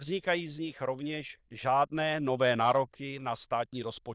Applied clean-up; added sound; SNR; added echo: neural diffusion model UNIVERSE++.